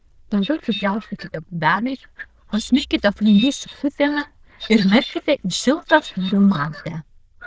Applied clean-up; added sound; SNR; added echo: neural diffusion model UNIVERSE++.